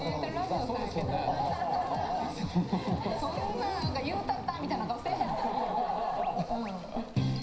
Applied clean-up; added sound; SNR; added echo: none; Car; 17 dB; reverberation time 0.9 s.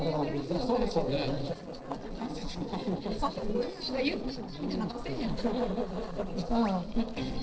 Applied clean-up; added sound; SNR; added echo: neural separator model SepFormer DNS4.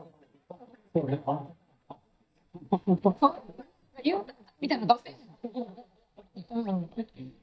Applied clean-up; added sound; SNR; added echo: neural mask model DeepFilterNet 3.